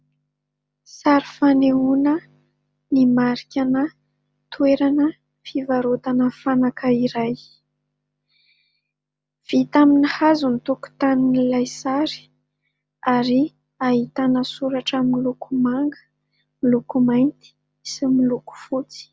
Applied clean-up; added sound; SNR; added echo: none; none; none; none.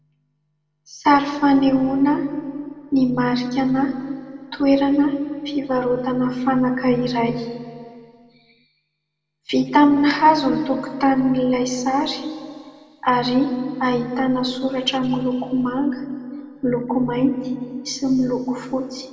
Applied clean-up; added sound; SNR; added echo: none; none; none; reverberation time 1.9 s.